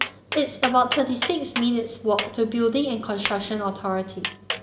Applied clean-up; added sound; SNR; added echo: none; Tap; 4 dB; none.